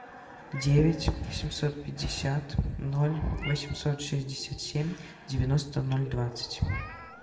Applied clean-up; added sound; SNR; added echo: none; Meow; 20 dB; reverberation time 0.6 s.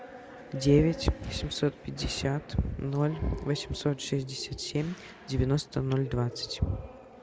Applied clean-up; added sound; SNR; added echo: none; none; none; none.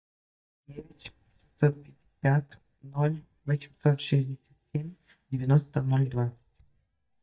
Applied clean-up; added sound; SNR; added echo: neural mask model DeepFilterNet 3.